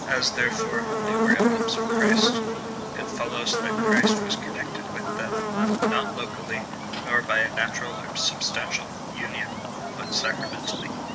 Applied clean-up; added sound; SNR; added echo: none; Buzz; -3 dB; reverberation time 0.4 s.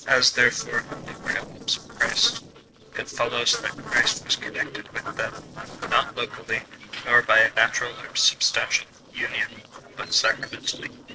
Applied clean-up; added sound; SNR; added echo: neural separator model SepFormer DNS4.